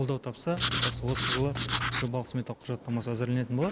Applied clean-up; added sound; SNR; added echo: none; Writing; -3 dB; none.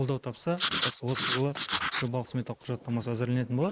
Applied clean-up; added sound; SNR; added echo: neural mask model Resemble Enhance denoiser.